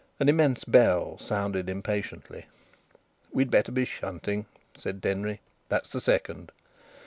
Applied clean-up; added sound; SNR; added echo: none; none; none; none.